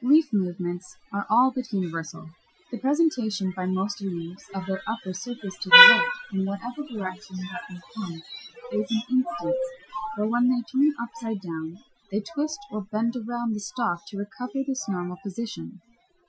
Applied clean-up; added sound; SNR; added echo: classical method Wiener filter.